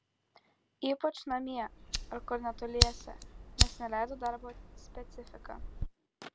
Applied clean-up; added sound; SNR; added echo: none; Fire; -2 dB; none.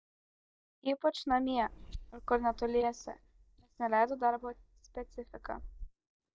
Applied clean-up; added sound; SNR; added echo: neural mask model DeepFilterNet 3.